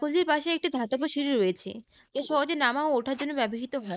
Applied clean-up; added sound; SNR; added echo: neural mask model Resemble Enhance denoiser.